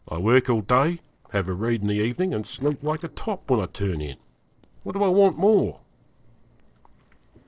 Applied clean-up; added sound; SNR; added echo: neural separator model SepFormer DNS4.